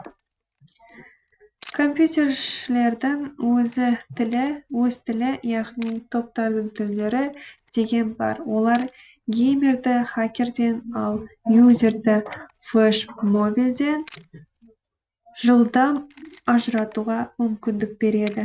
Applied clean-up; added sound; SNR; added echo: neural mask model RNNoise.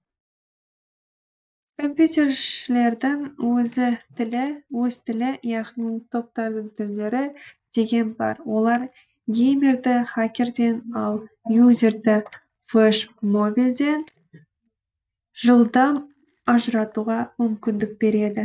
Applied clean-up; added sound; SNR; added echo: neural mask model DeepFilterNet 3.